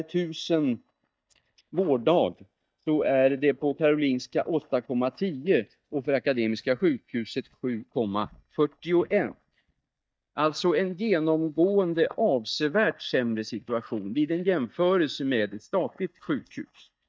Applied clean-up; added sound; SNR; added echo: neural mask model DeepFilterNet 3.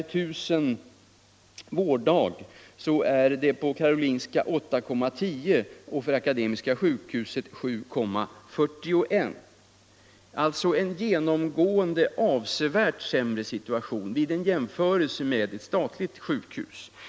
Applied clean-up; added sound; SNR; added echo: none; none; none; none.